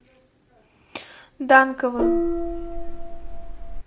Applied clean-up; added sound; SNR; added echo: none; Gong; -1 dB; none.